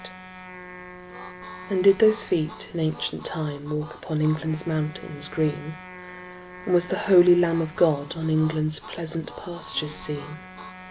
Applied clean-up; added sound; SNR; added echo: none; Harmonica + Wind instrument, woodwind instrument; 17 dB; none.